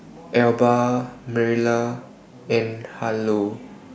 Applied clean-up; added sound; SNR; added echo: none; none; none; none.